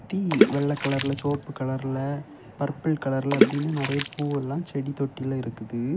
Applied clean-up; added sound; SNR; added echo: none; Water / Splash, splatter; 1 dB; none.